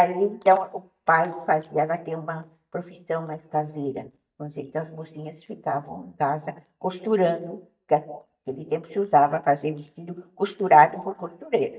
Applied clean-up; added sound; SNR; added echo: neural mask model DeepFilterNet 3.